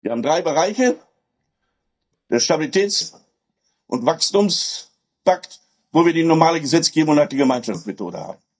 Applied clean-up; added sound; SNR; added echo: neural mask model DeepFilterNet 3.